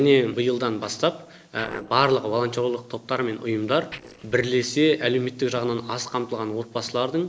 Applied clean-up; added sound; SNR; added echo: neural separator model SepFormer DNS4.